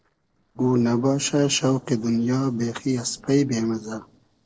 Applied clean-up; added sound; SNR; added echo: neural separator model SepFormer DNS4.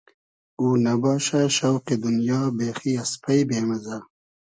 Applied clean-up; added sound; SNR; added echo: none; none; none; none.